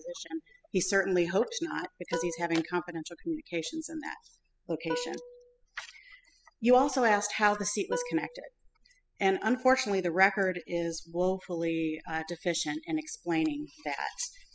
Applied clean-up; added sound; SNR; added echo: classical method spectral subtraction.